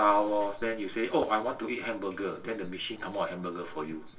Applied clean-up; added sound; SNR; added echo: neural separator model SepFormer DNS4.